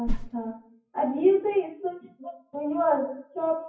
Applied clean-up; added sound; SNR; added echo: classical method WPE with log-MMSE.